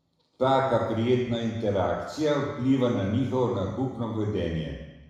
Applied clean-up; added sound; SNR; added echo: none; none; none; reverberation time 1.0 s.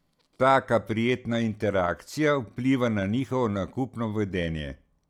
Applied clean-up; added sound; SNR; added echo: none; none; none; none.